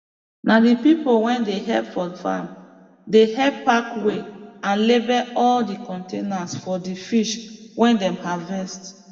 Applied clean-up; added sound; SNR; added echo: none; none; none; reverberation time 1.2 s.